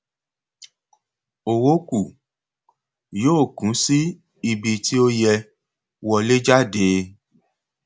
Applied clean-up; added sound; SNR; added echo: none; none; none; none.